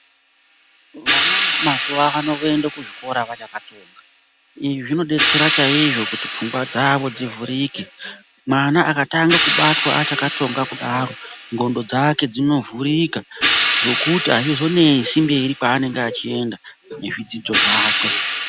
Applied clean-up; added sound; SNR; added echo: none; Hi-hat; 3 dB; none.